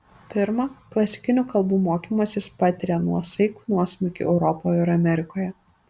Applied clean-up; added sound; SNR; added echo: none; none; none; none.